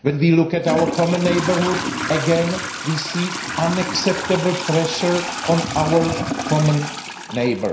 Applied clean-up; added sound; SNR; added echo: none; Trickle, dribble / Toilet flush; 6 dB; reverberation time 0.5 s.